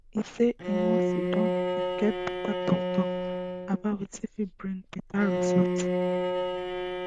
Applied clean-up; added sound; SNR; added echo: none; Bowed string instrument; -1 dB; none.